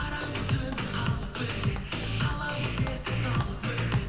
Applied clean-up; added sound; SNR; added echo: none; Run; 14 dB; reverberation time 0.8 s.